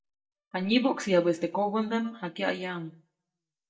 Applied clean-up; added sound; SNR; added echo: neural mask model DeepFilterNet 3.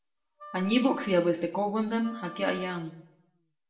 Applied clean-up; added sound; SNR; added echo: none; Wind instrument, woodwind instrument; 17 dB; reverberation time 0.6 s.